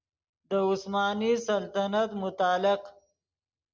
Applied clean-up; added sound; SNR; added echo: none; none; none; none.